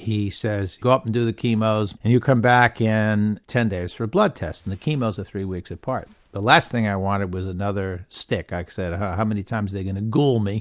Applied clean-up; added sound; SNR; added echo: none; none; none; none.